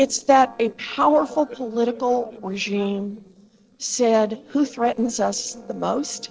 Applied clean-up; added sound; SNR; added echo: neural separator model SepFormer DNS4.